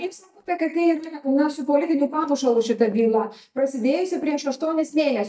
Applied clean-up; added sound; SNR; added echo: neural mask model DeepFilterNet 3.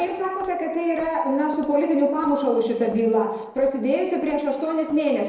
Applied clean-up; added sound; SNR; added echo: neural separator model SepFormer DNS4.